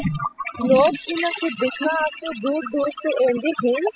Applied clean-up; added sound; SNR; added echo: classical method spectral subtraction.